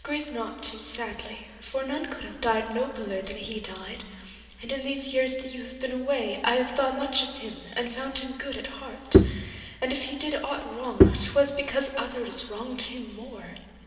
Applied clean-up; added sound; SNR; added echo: none; Bowed string instrument; -4 dB; reverberation time 2.5 s.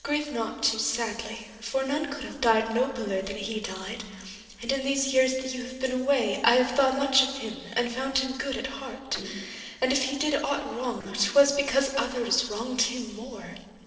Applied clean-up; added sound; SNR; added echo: neural separator model SepFormer DNS4.